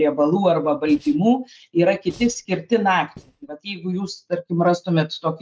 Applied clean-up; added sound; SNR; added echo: neural mask model RNNoise.